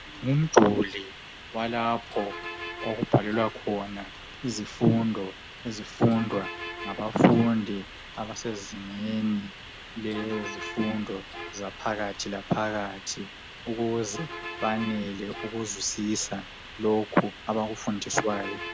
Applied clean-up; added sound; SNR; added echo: none; Bus; 12 dB; none.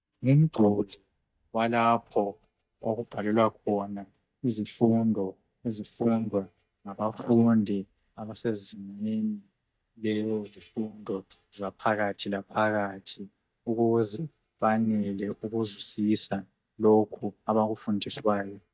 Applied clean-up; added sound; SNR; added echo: neural mask model DeepFilterNet 3.